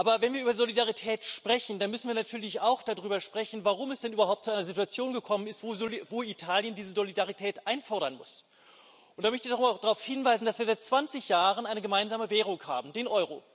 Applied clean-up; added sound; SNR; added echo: none; none; none; none.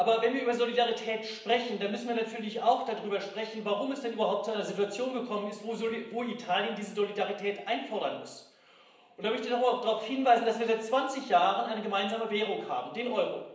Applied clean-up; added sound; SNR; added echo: none; none; none; reverberation time 0.8 s.